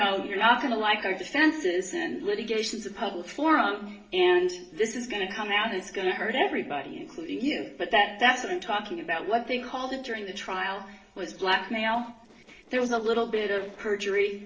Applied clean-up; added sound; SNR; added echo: neural separator model SepFormer DNS4.